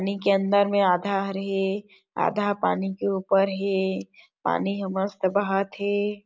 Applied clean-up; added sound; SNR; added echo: none; none; none; none.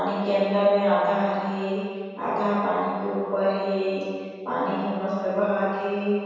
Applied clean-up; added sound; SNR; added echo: none; none; none; reverberation time 1.9 s.